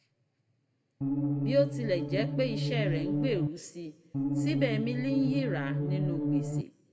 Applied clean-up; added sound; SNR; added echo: none; Musical instrument; -3 dB; reverberation time 1.0 s.